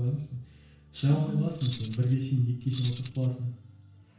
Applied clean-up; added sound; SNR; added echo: none; Keys jangling; 16 dB; reverberation time 0.5 s.